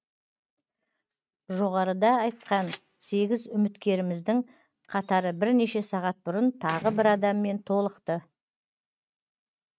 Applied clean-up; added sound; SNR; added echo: neural mask model RNNoise.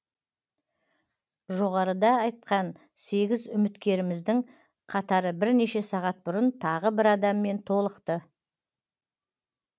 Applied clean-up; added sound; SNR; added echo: none; none; none; none.